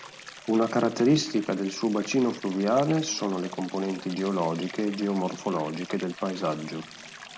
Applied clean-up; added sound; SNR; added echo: none; Stream; 17 dB; none.